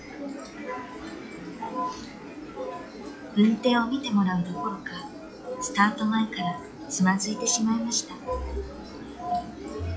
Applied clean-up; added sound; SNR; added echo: classical method log-MMSE.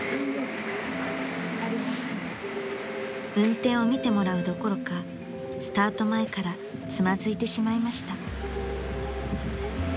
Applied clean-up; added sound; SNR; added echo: none; none; none; none.